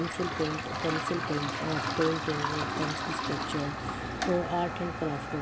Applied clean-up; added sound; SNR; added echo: none; Toilet flush; 2 dB; none.